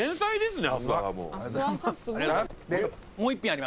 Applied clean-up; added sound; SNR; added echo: none; Bird; 18 dB; none.